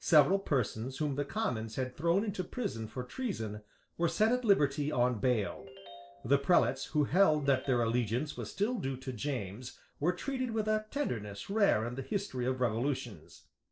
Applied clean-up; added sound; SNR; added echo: neural separator model SepFormer DNS4.